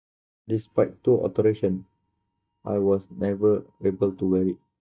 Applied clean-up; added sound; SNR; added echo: neural mask model DeepFilterNet 3.